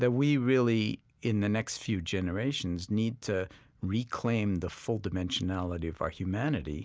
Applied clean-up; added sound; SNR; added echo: none; none; none; none.